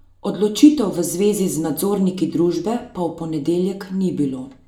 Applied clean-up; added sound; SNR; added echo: none; none; none; reverberation time 0.5 s.